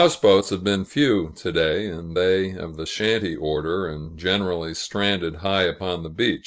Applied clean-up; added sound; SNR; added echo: none; none; none; none.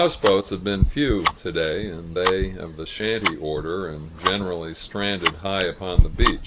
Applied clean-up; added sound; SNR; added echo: none; Tick-tock; 1 dB; none.